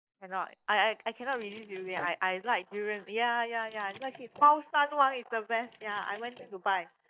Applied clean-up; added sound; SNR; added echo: neural mask model DeepFilterNet 3.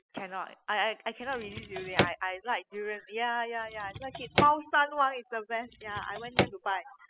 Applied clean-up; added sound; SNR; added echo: classical method spectral subtraction.